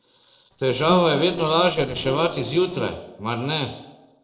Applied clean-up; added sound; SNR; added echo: neural separator model SepFormer DNS4.